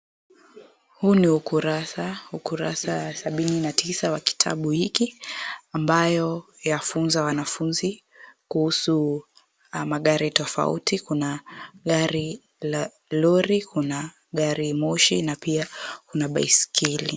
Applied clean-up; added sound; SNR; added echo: none; none; none; none.